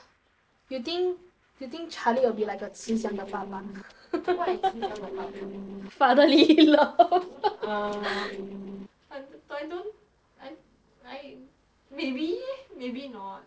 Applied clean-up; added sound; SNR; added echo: neural separator model SepFormer DNS4.